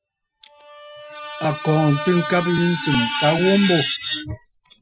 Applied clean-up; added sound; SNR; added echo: classical method Wiener filter.